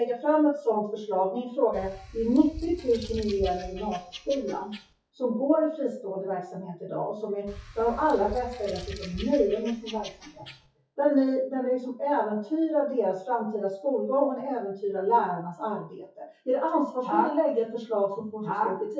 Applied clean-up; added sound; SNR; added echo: classical method WPE with log-MMSE.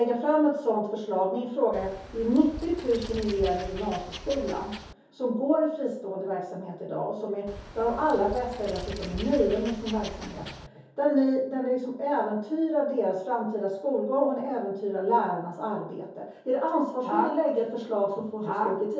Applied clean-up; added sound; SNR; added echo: none; Wild animals; 12 dB; reverberation time 0.6 s.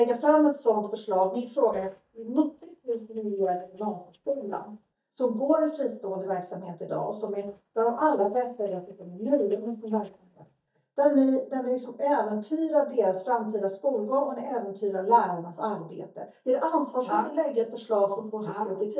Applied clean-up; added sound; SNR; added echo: neural mask model DeepFilterNet 3.